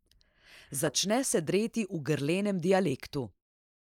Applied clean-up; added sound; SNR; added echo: neural mask model Resemble Enhance denoiser.